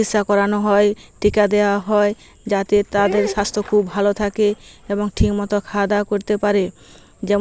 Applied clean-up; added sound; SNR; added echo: none; Dog; 18 dB; none.